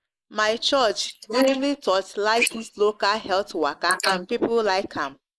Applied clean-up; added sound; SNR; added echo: neural mask model Resemble Enhance denoiser.